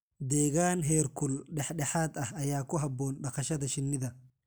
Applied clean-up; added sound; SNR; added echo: none; none; none; none.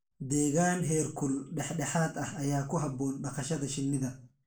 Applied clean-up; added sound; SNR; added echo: none; none; none; reverberation time 0.3 s.